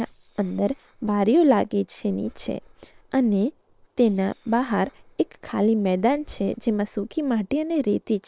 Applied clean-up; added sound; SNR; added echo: neural separator model SepFormer WHAM!.